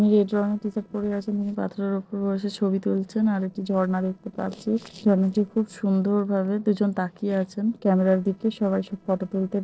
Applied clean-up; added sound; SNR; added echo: neural separator model SepFormer DNS4.